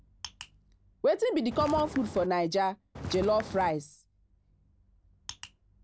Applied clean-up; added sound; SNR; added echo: none; Walk, footsteps; 8 dB; none.